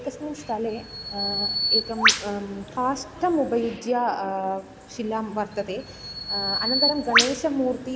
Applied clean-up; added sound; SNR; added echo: none; Bird vocalization, bird call, bird song; 0 dB; none.